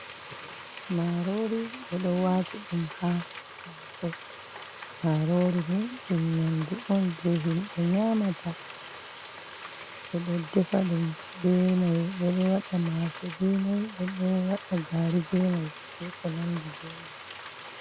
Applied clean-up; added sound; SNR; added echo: none; Frying (food); 14 dB; none.